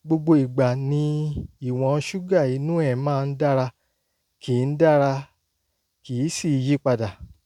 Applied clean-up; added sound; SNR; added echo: none; none; none; none.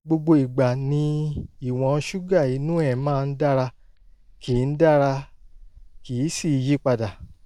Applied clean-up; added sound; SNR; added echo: neural mask model DeepFilterNet 3.